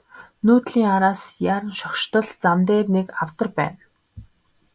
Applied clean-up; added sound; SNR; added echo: none; none; none; none.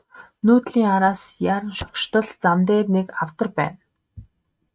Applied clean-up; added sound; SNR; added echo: neural mask model RNNoise.